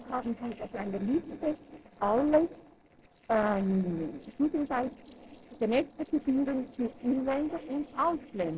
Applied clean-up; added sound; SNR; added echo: neural separator model SepFormer DNS4.